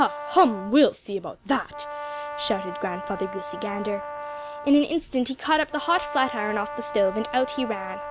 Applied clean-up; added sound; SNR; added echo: none; Brass instrument; 10 dB; none.